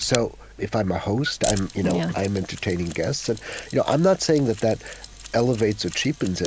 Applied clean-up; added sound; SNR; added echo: none; Mechanisms; 15 dB; none.